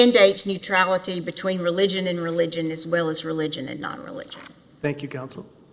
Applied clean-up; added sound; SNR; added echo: neural separator model SepFormer DNS4.